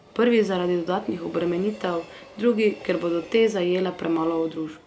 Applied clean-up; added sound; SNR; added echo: none; Train; 20 dB; none.